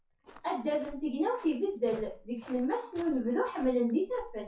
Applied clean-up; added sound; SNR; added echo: classical method WPE with log-MMSE.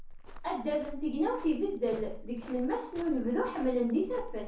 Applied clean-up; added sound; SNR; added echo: none; Walk, footsteps; 11 dB; reverberation time 0.5 s.